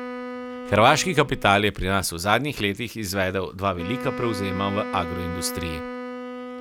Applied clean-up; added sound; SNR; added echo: none; Wind instrument, woodwind instrument; 10 dB; none.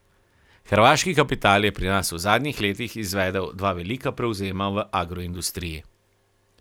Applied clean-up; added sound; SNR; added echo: none; none; none; none.